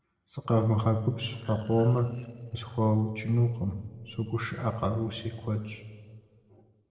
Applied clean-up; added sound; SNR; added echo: neural separator model SepFormer DNS4.